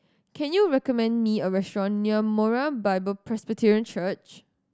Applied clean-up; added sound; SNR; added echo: none; none; none; none.